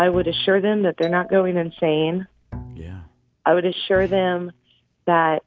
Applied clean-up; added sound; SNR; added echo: none; Marimba, xylophone + Bowed string instrument; 18 dB; none.